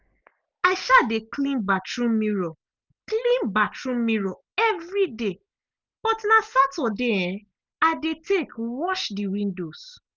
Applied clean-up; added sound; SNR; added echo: none; none; none; none.